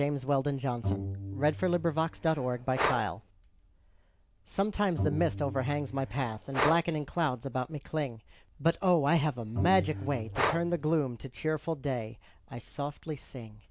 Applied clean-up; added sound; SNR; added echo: none; Breathing + Bowed string instrument; 7 dB; none.